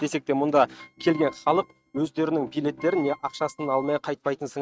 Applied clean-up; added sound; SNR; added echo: neural mask model RNNoise.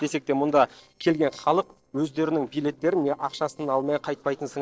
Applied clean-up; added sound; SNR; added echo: neural separator model SepFormer DNS4.